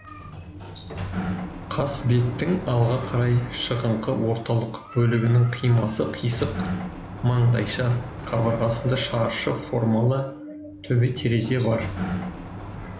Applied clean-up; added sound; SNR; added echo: none; Sliding door; 10 dB; none.